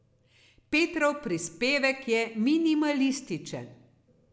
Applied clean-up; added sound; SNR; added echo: none; none; none; none.